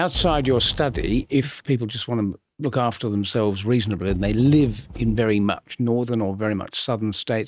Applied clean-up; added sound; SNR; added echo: neural mask model RNNoise.